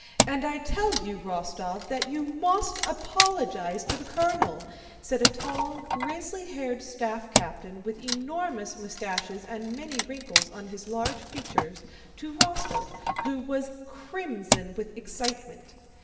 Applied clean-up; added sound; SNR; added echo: none; Wood; 0 dB; reverberation time 1.7 s.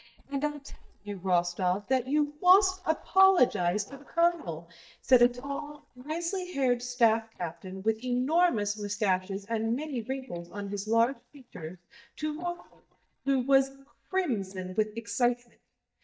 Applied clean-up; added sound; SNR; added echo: neural mask model DeepFilterNet 3.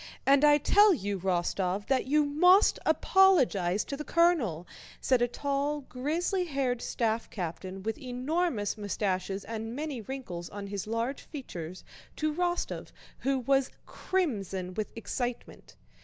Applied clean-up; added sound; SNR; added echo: none; none; none; none.